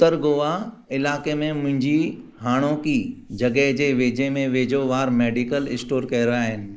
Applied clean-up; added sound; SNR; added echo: neural mask model Resemble Enhance denoiser.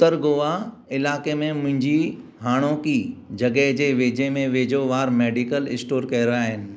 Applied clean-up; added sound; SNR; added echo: none; none; none; none.